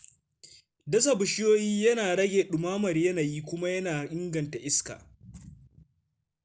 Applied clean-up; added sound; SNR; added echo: none; none; none; none.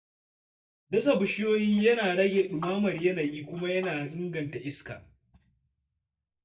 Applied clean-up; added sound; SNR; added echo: neural mask model DeepFilterNet 3.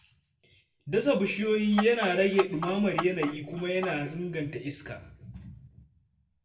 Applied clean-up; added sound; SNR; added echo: none; Clock; 9 dB; reverberation time 0.5 s.